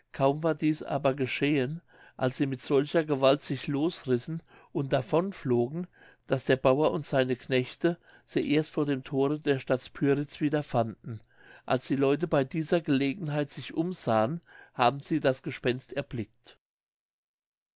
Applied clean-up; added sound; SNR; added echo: neural mask model Resemble Enhance denoiser.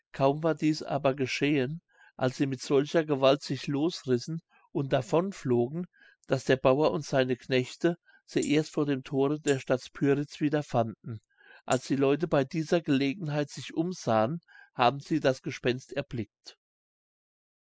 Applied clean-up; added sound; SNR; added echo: classical method spectral subtraction.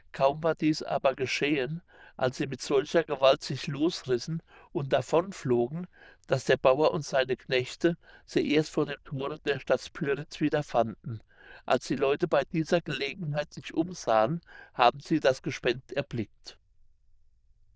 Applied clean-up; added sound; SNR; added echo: neural diffusion model UNIVERSE++.